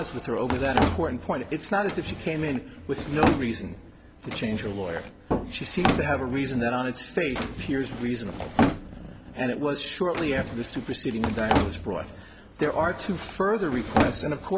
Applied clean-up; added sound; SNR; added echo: none; Drawer open or close; 2 dB; none.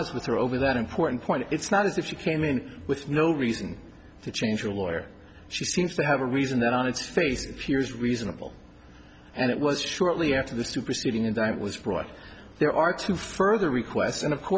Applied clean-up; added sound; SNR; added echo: none; none; none; none.